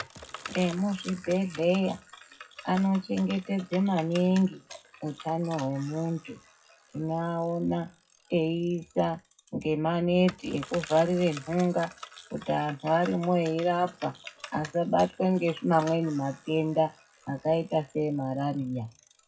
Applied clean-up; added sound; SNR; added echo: classical method WPE with log-MMSE.